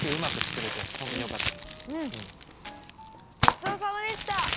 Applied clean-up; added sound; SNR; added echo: none; Crumpling, crinkling; -3 dB; none.